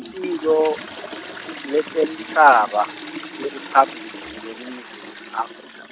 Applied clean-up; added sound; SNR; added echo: none; Toilet flush; 13 dB; none.